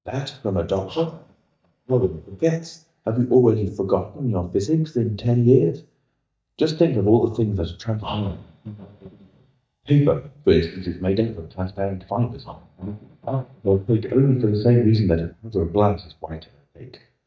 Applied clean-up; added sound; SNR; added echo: neural mask model DeepFilterNet 3.